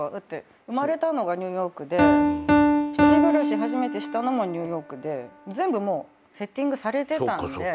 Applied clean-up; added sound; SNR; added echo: none; Piano; -2 dB; none.